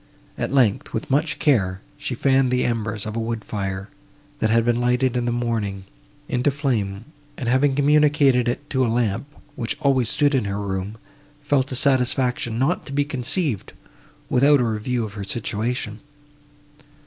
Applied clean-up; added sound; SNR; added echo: none; none; none; none.